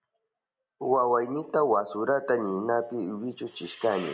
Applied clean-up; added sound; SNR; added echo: none; none; none; none.